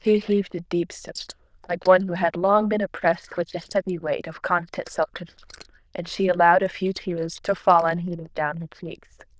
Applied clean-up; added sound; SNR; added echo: neural diffusion model UNIVERSE++.